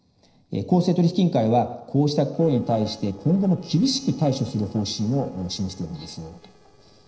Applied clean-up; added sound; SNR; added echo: neural separator model SepFormer DNS4.